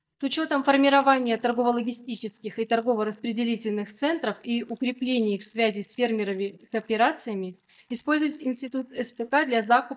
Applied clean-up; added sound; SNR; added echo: neural mask model DeepFilterNet 3.